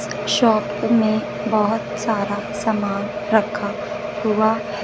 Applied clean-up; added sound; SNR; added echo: none; none; none; none.